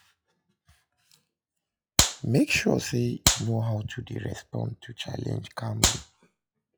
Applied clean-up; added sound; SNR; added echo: classical method log-MMSE.